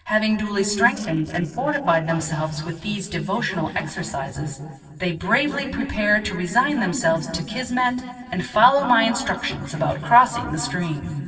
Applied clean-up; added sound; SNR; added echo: neural separator model SepFormer DNS4.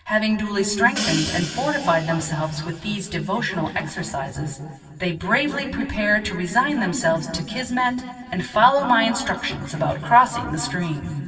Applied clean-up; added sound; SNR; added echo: none; Hi-hat; 11 dB; reverberation time 2.6 s.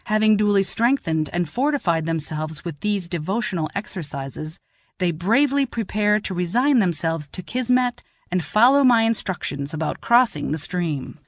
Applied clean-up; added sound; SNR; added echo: none; none; none; none.